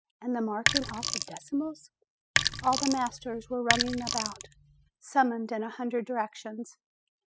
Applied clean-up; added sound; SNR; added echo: classical method spectral subtraction.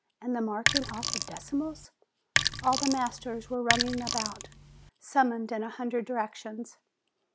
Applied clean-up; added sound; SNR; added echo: none; Sink (filling or washing); -1 dB; none.